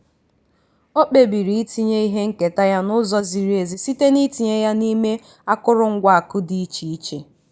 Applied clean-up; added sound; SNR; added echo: none; none; none; none.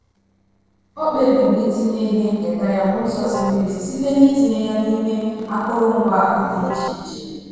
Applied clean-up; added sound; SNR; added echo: neural separator model SepFormer DNS4.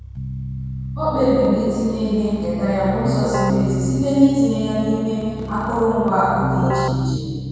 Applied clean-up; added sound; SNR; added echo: none; Keyboard (musical); 5 dB; reverberation time 2.1 s.